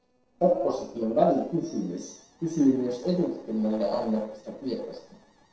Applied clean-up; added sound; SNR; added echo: neural separator model SepFormer DNS4.